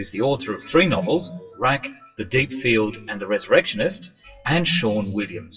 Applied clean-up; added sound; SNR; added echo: classical method WPE with log-MMSE.